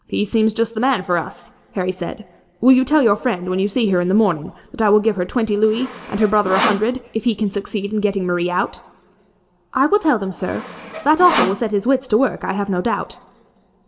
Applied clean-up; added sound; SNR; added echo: none; Sawing; 7 dB; reverberation time 0.7 s.